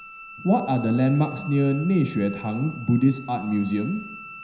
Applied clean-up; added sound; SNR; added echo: none; Bowed string instrument; 17 dB; reverberation time 0.9 s.